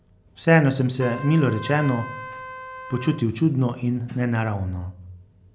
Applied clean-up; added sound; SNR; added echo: none; Trumpet; 16 dB; none.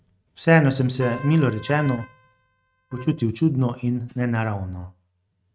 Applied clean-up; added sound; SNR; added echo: neural mask model RNNoise.